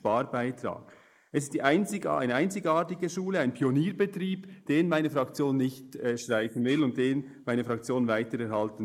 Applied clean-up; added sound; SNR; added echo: neural mask model Resemble Enhance denoiser.